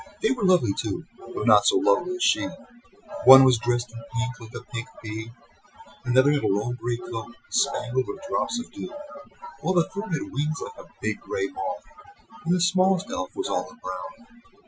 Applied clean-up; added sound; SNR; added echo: classical method Wiener filter.